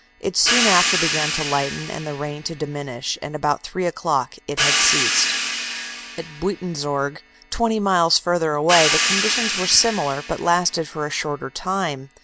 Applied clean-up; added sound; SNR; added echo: none; Hi-hat; 2 dB; none.